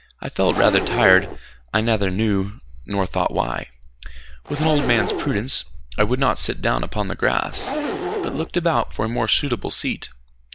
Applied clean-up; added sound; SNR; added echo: none; Zipper (clothing); 5 dB; none.